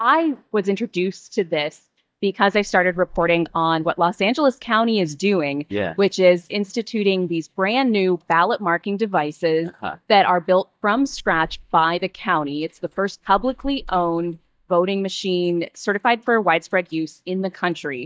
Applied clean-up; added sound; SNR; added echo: neural mask model DeepFilterNet 3.